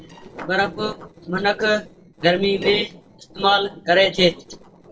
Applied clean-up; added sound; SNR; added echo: neural separator model SepFormer DNS4.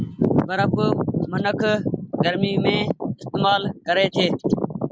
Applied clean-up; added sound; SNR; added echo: none; none; none; none.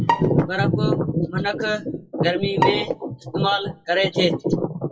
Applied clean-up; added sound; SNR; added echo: classical method WPE with log-MMSE.